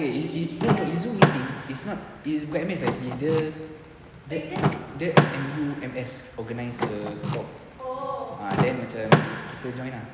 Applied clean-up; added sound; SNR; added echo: none; Door / Car; -2 dB; none.